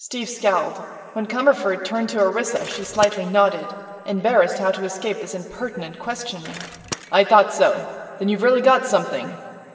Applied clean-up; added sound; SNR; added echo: none; Bicycle; 18 dB; reverberation time 2.8 s.